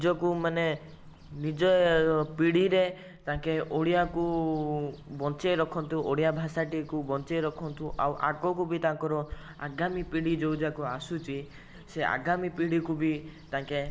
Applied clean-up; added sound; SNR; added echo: none; Bird; 18 dB; none.